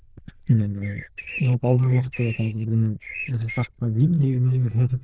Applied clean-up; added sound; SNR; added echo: neural diffusion model UNIVERSE++.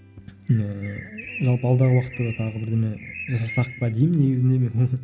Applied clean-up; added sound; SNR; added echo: none; Bird; 17 dB; none.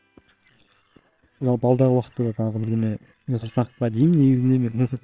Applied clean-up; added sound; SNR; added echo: neural separator model SepFormer WHAM!.